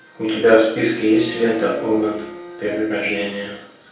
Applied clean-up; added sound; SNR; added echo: none; Bowed string instrument; 17 dB; reverberation time 0.5 s.